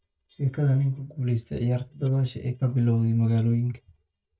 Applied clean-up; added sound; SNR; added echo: neural mask model DeepFilterNet 3.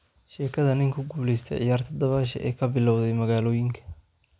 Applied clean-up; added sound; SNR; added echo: none; none; none; none.